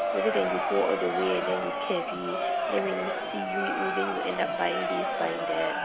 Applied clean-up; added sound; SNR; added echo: none; Crowd; -1 dB; none.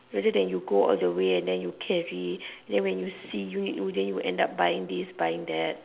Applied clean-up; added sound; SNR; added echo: none; none; none; none.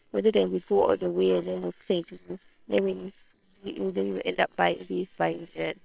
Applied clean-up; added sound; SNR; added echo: neural separator model SepFormer WHAM!.